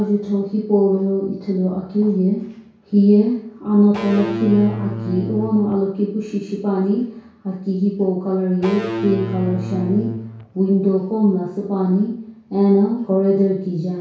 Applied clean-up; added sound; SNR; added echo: none; Electric guitar / Bass guitar; 8 dB; reverberation time 0.6 s.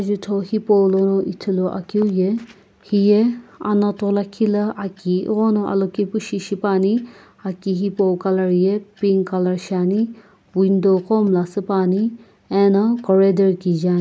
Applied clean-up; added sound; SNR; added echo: none; none; none; none.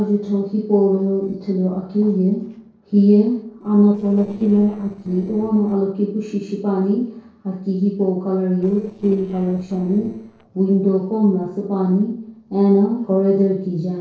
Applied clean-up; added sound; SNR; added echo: neural separator model SepFormer DNS4.